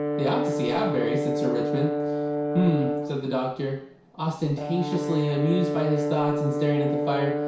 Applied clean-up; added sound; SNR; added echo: none; Brass instrument; 1 dB; reverberation time 0.6 s.